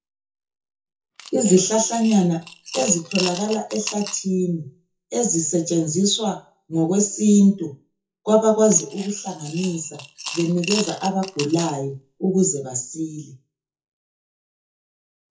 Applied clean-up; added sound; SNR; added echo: classical method WPE with log-MMSE.